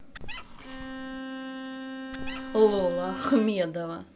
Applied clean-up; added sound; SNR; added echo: none; Squeak + Bowed string instrument; 8 dB; none.